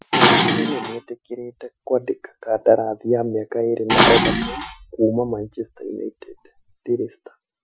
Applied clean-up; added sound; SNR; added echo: classical method Wiener filter.